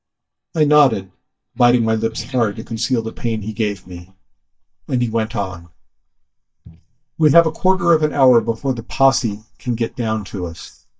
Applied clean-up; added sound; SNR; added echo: neural mask model DeepFilterNet 3.